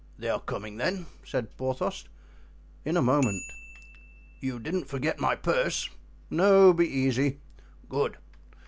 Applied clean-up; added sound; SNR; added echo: none; Bicycle bell; 19 dB; none.